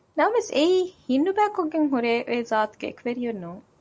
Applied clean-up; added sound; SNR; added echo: none; none; none; none.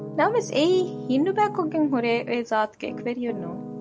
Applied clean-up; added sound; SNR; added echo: none; Piano; 12 dB; none.